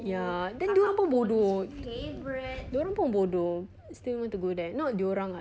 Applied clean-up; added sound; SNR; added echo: none; none; none; none.